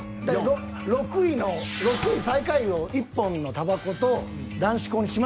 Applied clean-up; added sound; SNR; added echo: none; Thump, thud + Bowed string instrument; 12 dB; none.